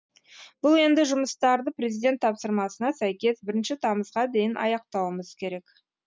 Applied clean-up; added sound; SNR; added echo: none; none; none; none.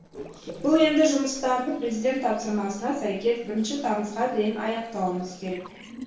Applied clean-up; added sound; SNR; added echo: neural separator model SepFormer DNS4.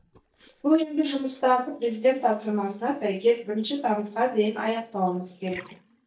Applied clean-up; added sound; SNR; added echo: neural mask model DeepFilterNet 3.